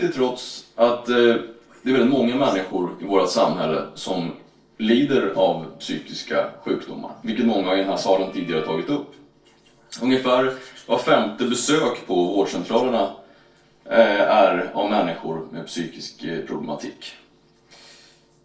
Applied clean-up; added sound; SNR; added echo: neural separator model SepFormer DNS4.